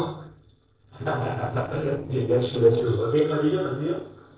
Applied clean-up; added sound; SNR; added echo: neural separator model SepFormer DNS4.